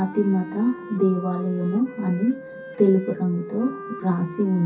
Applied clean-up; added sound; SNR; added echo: none; Wind instrument, woodwind instrument; 13 dB; reverberation time 0.3 s.